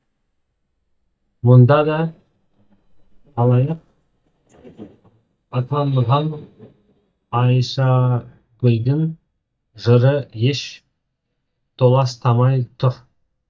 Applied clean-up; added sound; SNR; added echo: neural mask model DeepFilterNet 3.